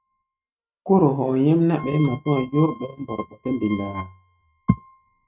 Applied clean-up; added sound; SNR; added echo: neural mask model RNNoise.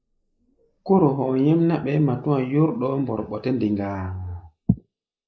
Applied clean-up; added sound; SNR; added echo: neural mask model Resemble Enhance denoiser.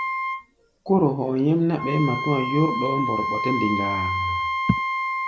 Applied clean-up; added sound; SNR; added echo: none; Wind instrument, woodwind instrument; 3 dB; none.